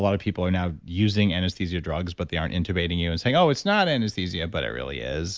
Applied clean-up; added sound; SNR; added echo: none; none; none; none.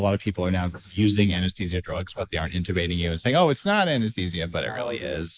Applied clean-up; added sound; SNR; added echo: neural mask model Resemble Enhance denoiser.